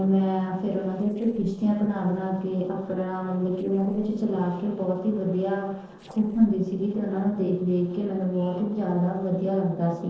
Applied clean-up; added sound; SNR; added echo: neural separator model SepFormer DNS4.